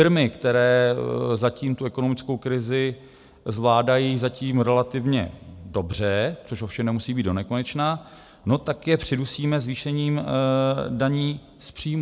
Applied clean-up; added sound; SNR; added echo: none; none; none; none.